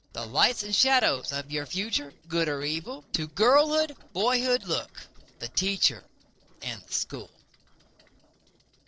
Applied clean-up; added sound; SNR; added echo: neural separator model SepFormer DNS4.